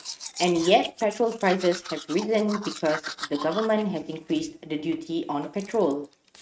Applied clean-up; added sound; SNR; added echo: neural mask model RNNoise.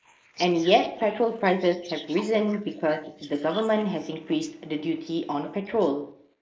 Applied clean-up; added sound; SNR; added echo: neural mask model Resemble Enhance denoiser.